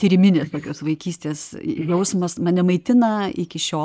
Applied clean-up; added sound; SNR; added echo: neural mask model Resemble Enhance denoiser.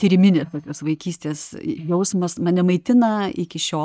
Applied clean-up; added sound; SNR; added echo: neural mask model DeepFilterNet 3.